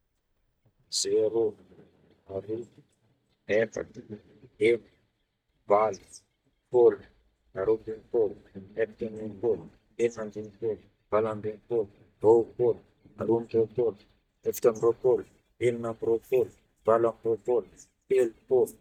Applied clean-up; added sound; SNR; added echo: neural mask model DeepFilterNet 3.